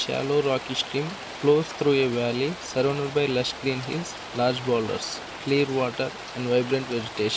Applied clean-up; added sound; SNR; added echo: none; Rain; 12 dB; none.